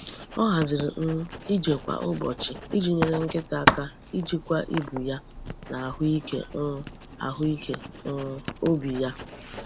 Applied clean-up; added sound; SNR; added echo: none; Writing; 6 dB; none.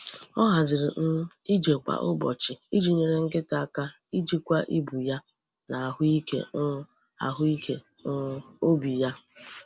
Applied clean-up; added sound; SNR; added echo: none; none; none; none.